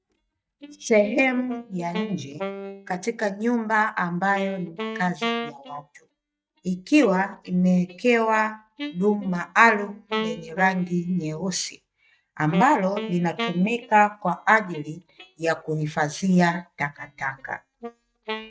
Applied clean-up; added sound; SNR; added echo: neural mask model DeepFilterNet 3.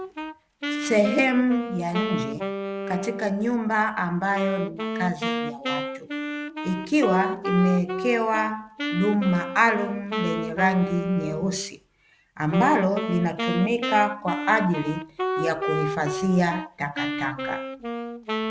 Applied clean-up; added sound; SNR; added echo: none; Wind instrument, woodwind instrument; 5 dB; none.